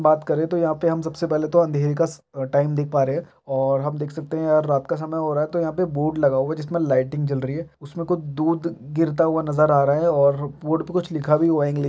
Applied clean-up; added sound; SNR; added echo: none; none; none; none.